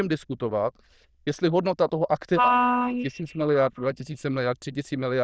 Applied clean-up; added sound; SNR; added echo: neural diffusion model UNIVERSE++.